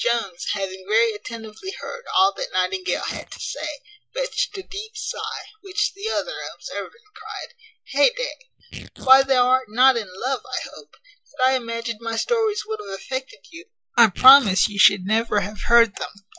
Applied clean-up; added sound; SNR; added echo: neural mask model Resemble Enhance denoiser.